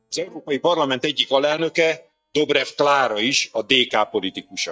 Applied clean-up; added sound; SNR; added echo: neural mask model DeepFilterNet 3.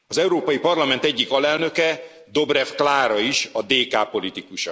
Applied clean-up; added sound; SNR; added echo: none; none; none; none.